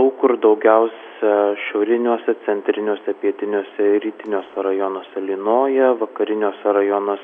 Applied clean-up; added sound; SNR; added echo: none; none; none; none.